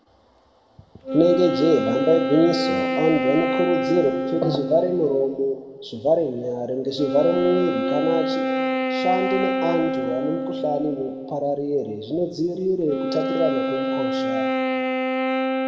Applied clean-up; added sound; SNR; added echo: none; Wind instrument, woodwind instrument; 2 dB; reverberation time 1.8 s.